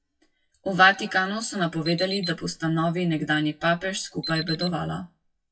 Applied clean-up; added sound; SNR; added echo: classical method WPE with log-MMSE.